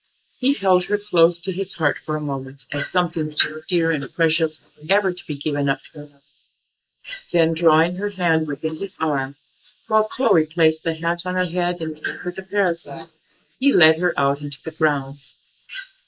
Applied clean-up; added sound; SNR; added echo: neural mask model Resemble Enhance denoiser.